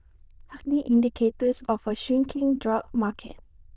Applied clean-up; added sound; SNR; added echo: neural diffusion model UNIVERSE++.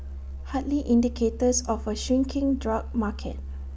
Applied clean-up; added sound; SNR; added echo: none; Musical instrument; 9 dB; none.